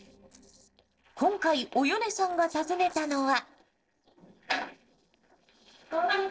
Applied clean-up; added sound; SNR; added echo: neural separator model SepFormer DNS4.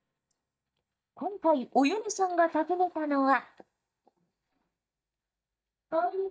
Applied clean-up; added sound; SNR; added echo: neural mask model DeepFilterNet 3.